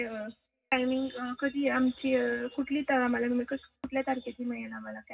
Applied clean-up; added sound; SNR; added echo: none; none; none; reverberation time 0.4 s.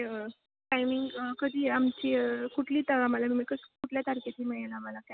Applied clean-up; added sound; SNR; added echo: none; none; none; none.